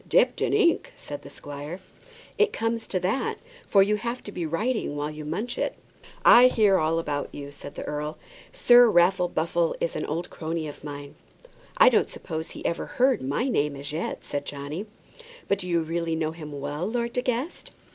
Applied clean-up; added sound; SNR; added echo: none; none; none; none.